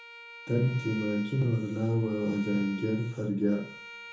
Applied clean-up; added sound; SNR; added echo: none; Bowed string instrument; 16 dB; reverberation time 1.0 s.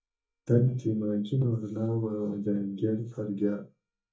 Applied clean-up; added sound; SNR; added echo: neural mask model DeepFilterNet 3.